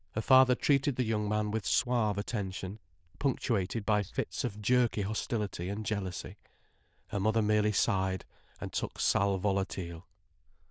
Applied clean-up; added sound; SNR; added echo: neural diffusion model UNIVERSE++.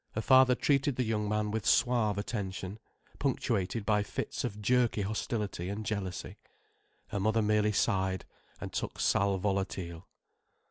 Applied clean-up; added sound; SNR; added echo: none; none; none; none.